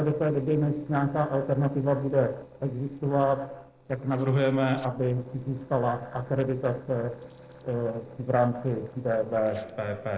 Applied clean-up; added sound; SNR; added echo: neural separator model SepFormer DNS4.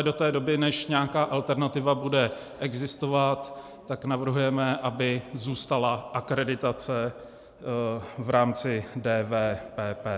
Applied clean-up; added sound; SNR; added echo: none; none; none; none.